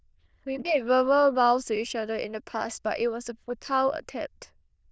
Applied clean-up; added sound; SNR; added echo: neural diffusion model UNIVERSE++.